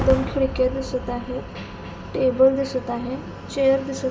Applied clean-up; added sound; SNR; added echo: none; Fireworks; 10 dB; reverberation time 1.3 s.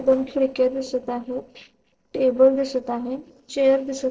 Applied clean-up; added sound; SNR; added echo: neural separator model SepFormer DNS4.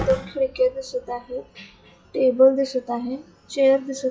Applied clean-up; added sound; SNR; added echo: classical method WPE with log-MMSE.